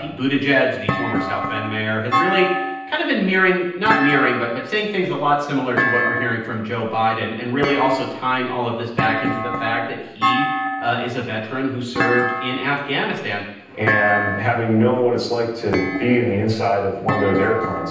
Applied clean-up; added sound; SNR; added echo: none; Thump, thud; 4 dB; reverberation time 0.9 s.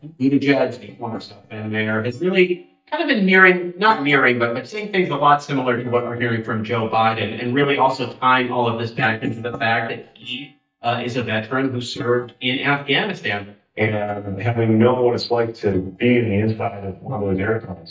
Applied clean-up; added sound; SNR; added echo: neural mask model DeepFilterNet 3.